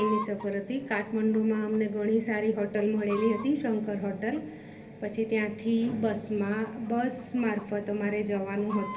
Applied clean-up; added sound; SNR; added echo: none; Chicken, rooster; 15 dB; reverberation time 0.3 s.